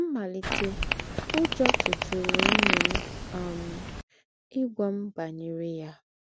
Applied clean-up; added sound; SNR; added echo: none; Fart; -4 dB; none.